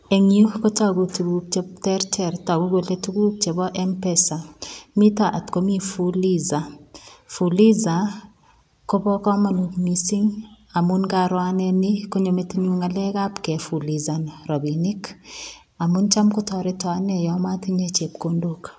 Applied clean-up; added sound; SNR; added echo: none; none; none; none.